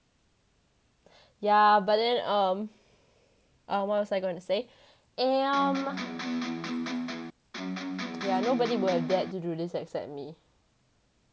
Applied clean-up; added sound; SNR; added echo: none; Electric guitar; 3 dB; none.